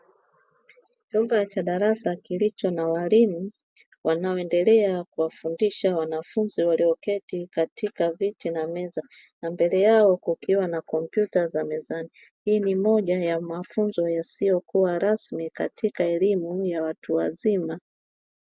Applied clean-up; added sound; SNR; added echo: none; none; none; none.